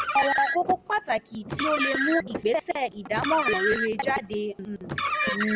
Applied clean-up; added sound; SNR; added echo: none; Car; 3 dB; none.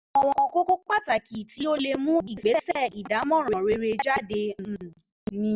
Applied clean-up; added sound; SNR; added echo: none; none; none; none.